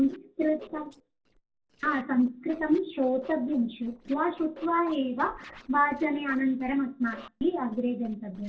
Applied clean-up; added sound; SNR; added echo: neural separator model SepFormer DNS4.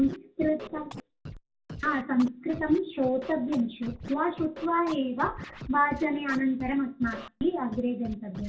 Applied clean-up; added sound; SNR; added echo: none; Scratching (performance technique); 15 dB; reverberation time 0.2 s.